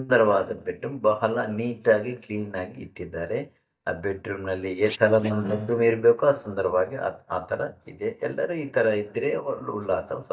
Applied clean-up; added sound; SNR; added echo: neural mask model DeepFilterNet 3.